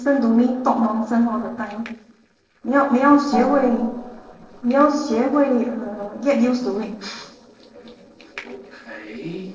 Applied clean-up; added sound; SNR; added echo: neural separator model SepFormer DNS4.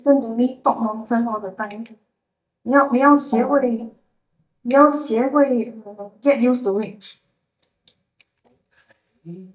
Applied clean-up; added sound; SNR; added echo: neural mask model DeepFilterNet 3.